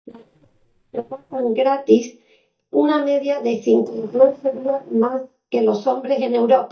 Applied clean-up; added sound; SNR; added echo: neural mask model DeepFilterNet 3.